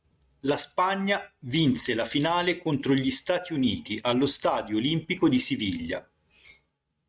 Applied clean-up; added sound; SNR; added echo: neural mask model RNNoise.